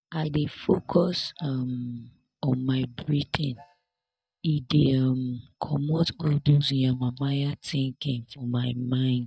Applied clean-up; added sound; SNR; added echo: neural mask model DeepFilterNet 3.